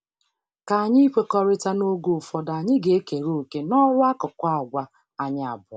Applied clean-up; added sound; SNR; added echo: none; none; none; none.